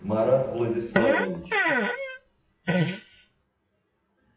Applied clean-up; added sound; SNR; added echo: classical method WPE with log-MMSE.